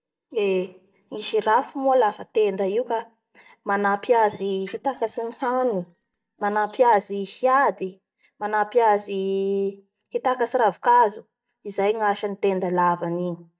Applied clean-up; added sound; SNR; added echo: neural mask model DeepFilterNet 3.